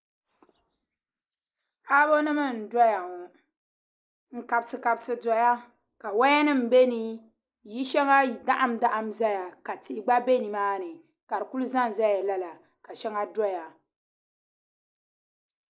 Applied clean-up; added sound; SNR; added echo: neural mask model Resemble Enhance denoiser.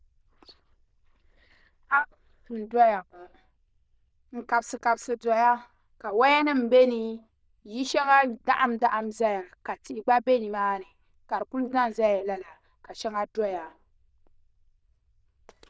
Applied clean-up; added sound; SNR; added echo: neural diffusion model UNIVERSE++.